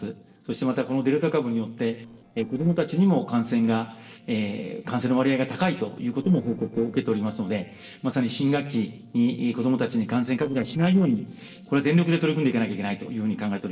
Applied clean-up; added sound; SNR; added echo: neural separator model SepFormer DNS4.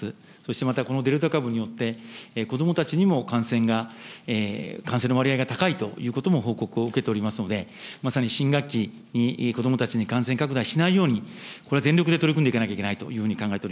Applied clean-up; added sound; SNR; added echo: none; none; none; none.